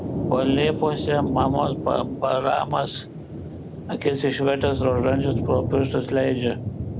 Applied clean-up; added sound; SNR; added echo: none; Thunder; 5 dB; none.